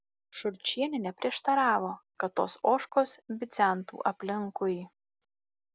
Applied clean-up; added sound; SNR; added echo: none; none; none; none.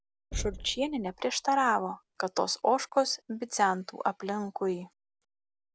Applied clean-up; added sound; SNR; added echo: none; Knock; 14 dB; none.